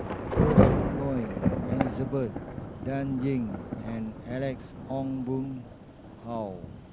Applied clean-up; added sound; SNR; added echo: none; Thunder / Rain; -3 dB; none.